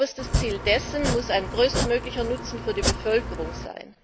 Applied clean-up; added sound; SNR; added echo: none; Domestic sounds, home sounds; 2 dB; none.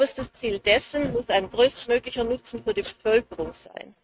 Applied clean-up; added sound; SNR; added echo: neural mask model RNNoise.